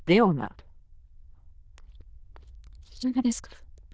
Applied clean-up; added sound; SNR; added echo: neural diffusion model UNIVERSE++.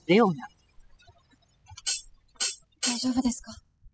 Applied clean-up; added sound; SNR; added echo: classical method spectral subtraction.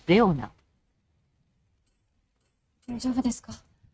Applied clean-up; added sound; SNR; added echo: neural mask model RNNoise.